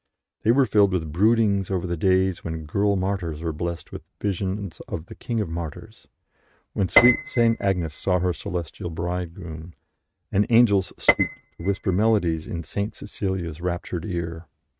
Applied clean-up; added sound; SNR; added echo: neural mask model RNNoise.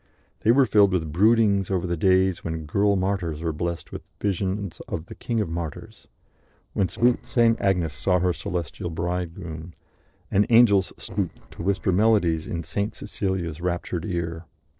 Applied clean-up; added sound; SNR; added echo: neural separator model SepFormer DNS4.